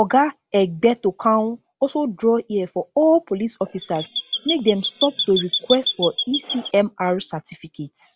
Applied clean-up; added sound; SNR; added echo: none; Chirp, tweet; 5 dB; none.